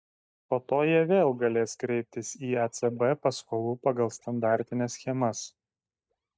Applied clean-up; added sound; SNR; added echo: neural mask model DeepFilterNet 3.